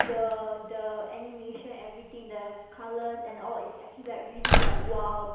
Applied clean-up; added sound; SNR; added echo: none; Slam; -5 dB; reverberation time 1.0 s.